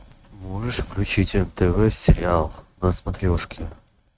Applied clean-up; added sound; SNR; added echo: neural mask model RNNoise.